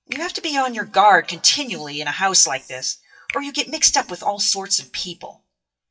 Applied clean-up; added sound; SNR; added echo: classical method WPE with log-MMSE.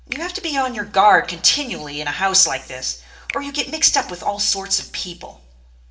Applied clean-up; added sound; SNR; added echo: none; Finger snapping; 20 dB; reverberation time 0.7 s.